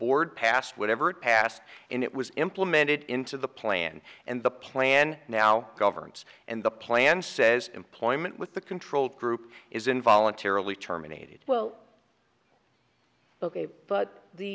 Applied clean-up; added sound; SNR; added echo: none; none; none; none.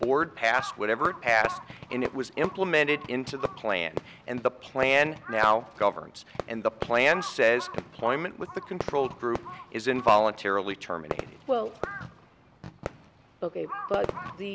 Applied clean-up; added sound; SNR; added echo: none; Crow + Fireworks; 11 dB; none.